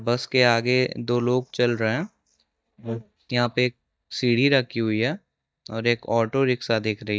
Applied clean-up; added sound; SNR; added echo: neural mask model DeepFilterNet 3.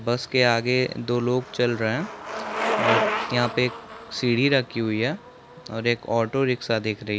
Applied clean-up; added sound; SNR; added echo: none; Bicycle; 7 dB; none.